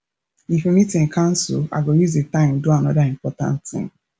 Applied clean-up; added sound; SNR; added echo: none; none; none; none.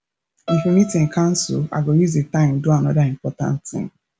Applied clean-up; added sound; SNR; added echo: none; Bowed string instrument; 17 dB; none.